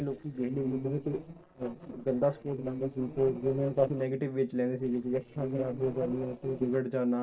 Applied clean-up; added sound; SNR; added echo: neural separator model SepFormer DNS4.